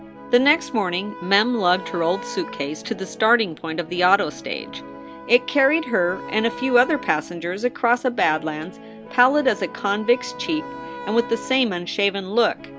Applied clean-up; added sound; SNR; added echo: none; Guitar + Wind instrument, woodwind instrument; 14 dB; none.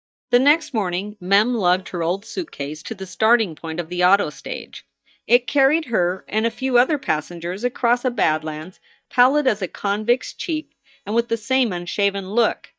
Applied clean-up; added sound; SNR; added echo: neural mask model DeepFilterNet 3.